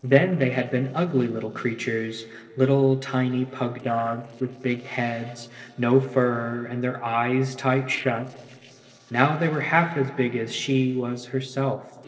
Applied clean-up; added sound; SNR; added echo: neural separator model SepFormer DNS4.